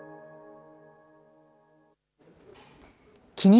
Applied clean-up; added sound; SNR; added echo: none; none; none; none.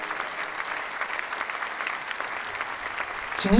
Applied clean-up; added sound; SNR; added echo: none; Applause; 2 dB; reverberation time 0.2 s.